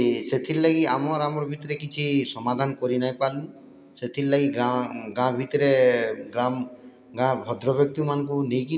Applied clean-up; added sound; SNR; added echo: none; none; none; none.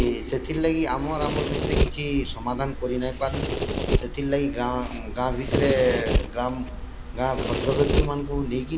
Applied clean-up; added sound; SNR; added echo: none; Domestic sounds, home sounds; 1 dB; none.